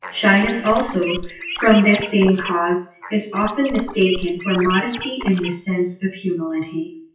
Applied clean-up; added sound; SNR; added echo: classical method WPE with log-MMSE.